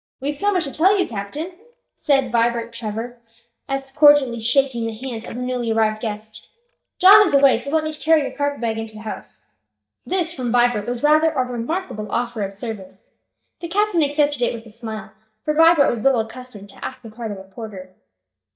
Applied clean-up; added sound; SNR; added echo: neural mask model DeepFilterNet 3.